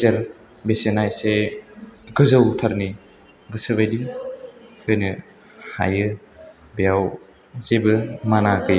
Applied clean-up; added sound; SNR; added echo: none; none; none; none.